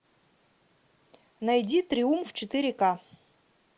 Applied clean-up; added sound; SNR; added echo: none; none; none; none.